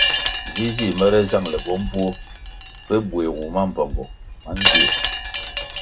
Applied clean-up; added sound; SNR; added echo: none; Wind chime; 1 dB; reverberation time 0.2 s.